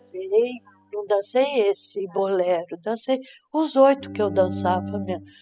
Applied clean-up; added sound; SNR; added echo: classical method spectral subtraction.